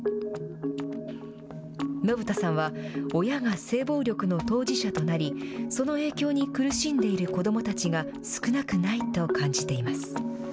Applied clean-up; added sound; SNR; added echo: none; none; none; none.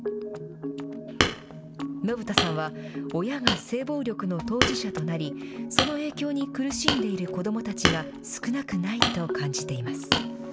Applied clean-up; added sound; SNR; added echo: none; Hammer; 1 dB; none.